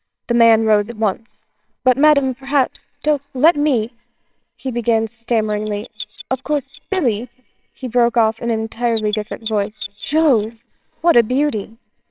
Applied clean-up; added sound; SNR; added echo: neural separator model SepFormer WHAMR!.